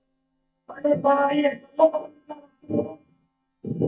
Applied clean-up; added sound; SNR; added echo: neural mask model DeepFilterNet 3.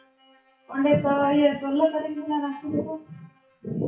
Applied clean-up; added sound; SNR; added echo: classical method WPE with log-MMSE.